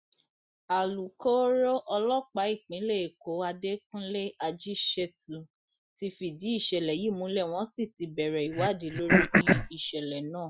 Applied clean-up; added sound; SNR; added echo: classical method Wiener filter.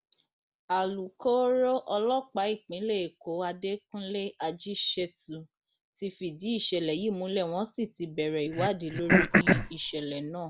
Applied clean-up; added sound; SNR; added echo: none; Cough; -4 dB; none.